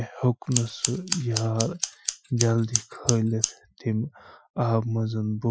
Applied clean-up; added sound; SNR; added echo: classical method Wiener filter.